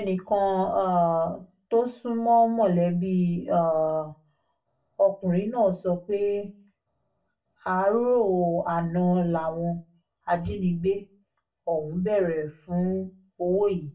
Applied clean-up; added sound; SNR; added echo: none; none; none; reverberation time 0.2 s.